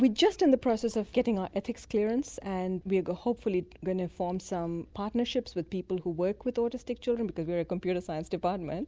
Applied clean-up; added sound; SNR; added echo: none; none; none; none.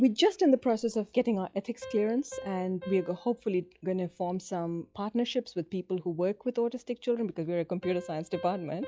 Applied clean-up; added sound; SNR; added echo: classical method log-MMSE.